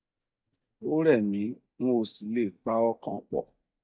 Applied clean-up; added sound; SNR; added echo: neural mask model DeepFilterNet 3.